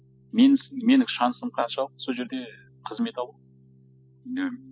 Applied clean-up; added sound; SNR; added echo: classical method spectral subtraction.